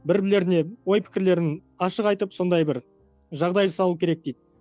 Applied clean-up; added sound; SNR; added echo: none; none; none; none.